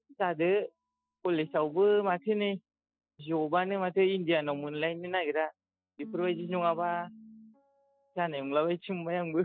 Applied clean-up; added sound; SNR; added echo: classical method Wiener filter.